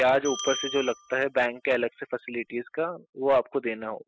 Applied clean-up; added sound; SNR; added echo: classical method spectral subtraction.